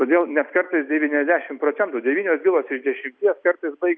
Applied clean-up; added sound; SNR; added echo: none; none; none; none.